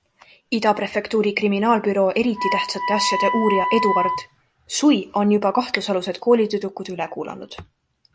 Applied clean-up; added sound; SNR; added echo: none; Wind instrument, woodwind instrument; 4 dB; none.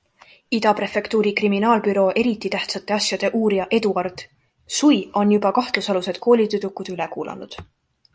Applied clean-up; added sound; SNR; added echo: none; none; none; none.